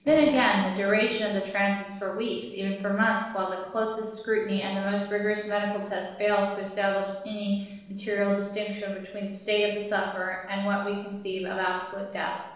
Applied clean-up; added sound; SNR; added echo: neural separator model SepFormer DNS4.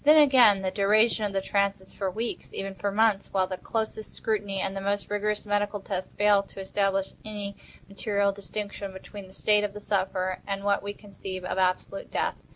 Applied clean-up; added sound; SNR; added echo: none; none; none; none.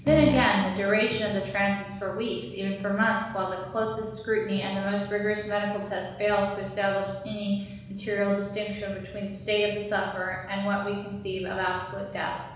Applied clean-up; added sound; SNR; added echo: none; Fart; 2 dB; reverberation time 1.1 s.